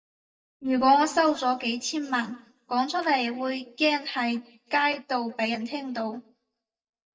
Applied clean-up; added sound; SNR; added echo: neural mask model DeepFilterNet 3.